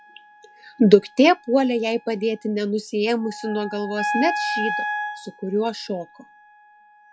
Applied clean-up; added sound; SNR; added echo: classical method log-MMSE.